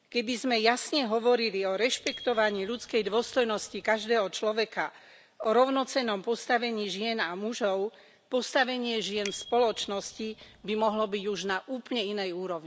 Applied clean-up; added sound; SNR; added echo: none; Bicycle bell; 19 dB; none.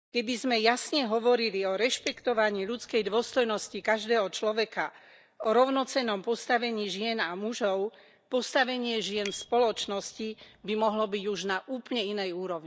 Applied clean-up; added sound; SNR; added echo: neural mask model DeepFilterNet 3.